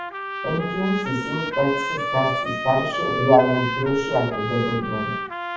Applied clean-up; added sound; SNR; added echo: none; Trumpet; 5 dB; reverberation time 0.5 s.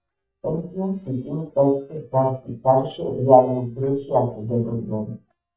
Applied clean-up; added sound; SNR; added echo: neural mask model DeepFilterNet 3.